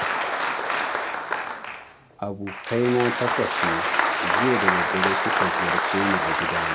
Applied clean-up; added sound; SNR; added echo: none; Applause; -4 dB; none.